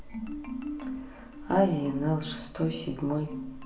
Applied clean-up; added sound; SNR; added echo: none; Marimba, xylophone; 9 dB; reverberation time 0.8 s.